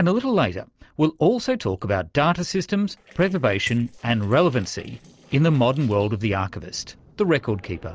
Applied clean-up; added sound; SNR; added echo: neural separator model SepFormer DNS4.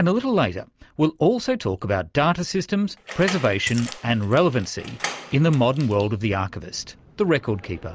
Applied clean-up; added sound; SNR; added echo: none; Door + Coin (dropping); 14 dB; none.